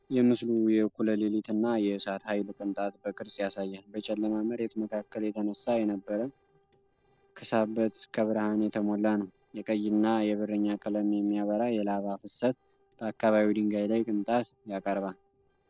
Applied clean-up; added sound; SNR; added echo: neural separator model SepFormer DNS4.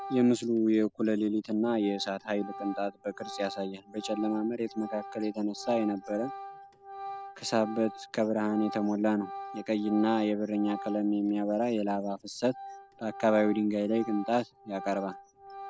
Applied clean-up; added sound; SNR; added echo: none; Organ; 14 dB; none.